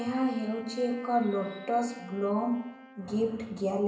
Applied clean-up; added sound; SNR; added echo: none; Wind instrument, woodwind instrument; 19 dB; reverberation time 0.8 s.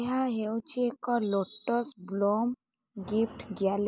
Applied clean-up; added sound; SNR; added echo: none; none; none; none.